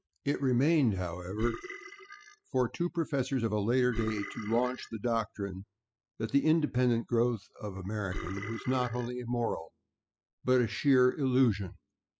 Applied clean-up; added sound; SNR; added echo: classical method spectral subtraction.